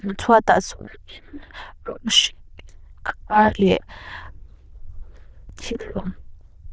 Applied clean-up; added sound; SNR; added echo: neural diffusion model UNIVERSE++.